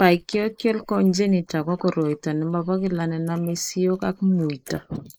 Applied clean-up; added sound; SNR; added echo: neural mask model Resemble Enhance denoiser.